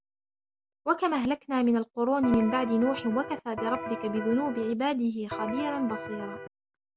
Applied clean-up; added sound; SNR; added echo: none; Electric guitar; 8 dB; none.